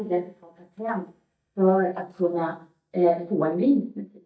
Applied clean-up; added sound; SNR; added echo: neural mask model DeepFilterNet 3.